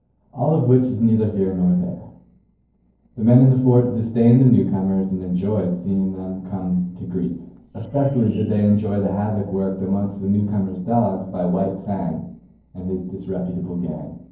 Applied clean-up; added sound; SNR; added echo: neural separator model SepFormer DNS4.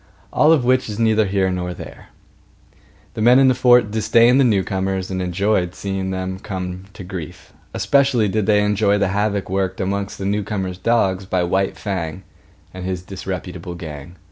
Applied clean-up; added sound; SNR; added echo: none; none; none; none.